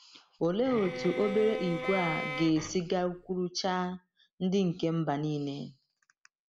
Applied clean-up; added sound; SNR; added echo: none; Bowed string instrument; 7 dB; none.